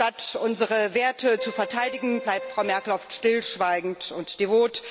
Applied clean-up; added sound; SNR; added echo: none; Keyboard (musical); 14 dB; none.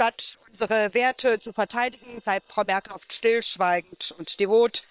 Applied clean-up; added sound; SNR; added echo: neural separator model SepFormer WHAM!.